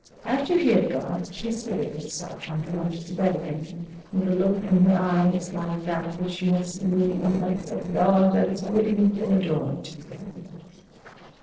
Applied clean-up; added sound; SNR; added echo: neural separator model SepFormer DNS4.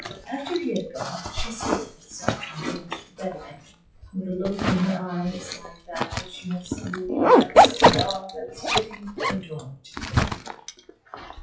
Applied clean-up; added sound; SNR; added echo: classical method WPE with log-MMSE.